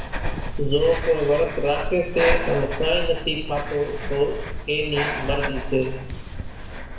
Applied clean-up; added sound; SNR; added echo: none; Breathing; 3 dB; reverberation time 0.7 s.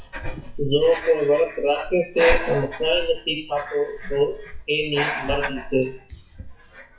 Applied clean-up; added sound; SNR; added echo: classical method WPE with log-MMSE.